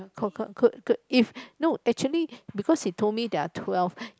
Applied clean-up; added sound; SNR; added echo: none; none; none; none.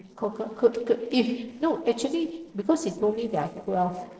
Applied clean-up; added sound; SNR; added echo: neural separator model SepFormer DNS4.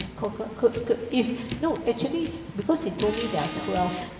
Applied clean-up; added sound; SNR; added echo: none; Car; 10 dB; reverberation time 1.1 s.